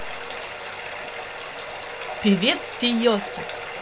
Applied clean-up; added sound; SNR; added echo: none; Bathtub (filling or washing); 8 dB; none.